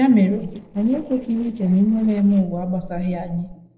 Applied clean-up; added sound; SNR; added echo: neural separator model SepFormer DNS4.